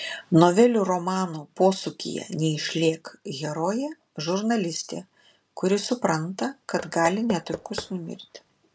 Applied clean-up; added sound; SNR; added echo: none; Knock / Wood; 14 dB; none.